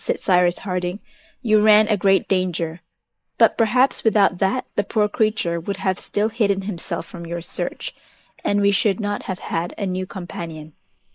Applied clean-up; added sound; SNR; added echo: neural mask model Resemble Enhance denoiser.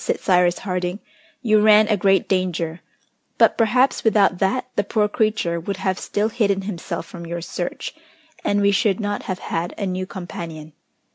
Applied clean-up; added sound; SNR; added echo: none; none; none; none.